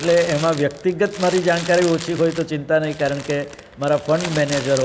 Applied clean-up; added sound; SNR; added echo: none; Crumpling, crinkling; 14 dB; none.